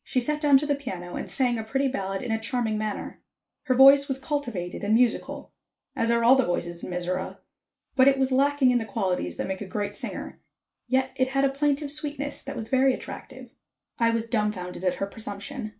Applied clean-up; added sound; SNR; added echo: neural mask model Resemble Enhance denoiser.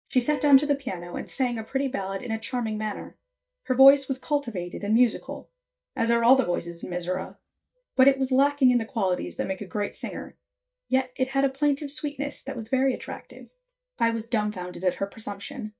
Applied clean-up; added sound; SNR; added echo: neural mask model DeepFilterNet 3.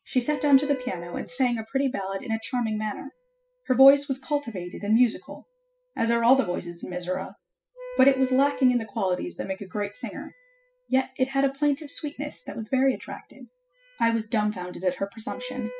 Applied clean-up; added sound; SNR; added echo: classical method spectral subtraction.